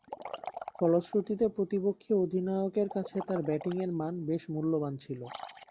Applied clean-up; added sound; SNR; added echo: none; Liquid; 16 dB; none.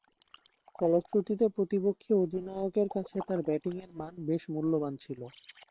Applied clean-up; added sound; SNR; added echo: neural separator model SepFormer WHAM!.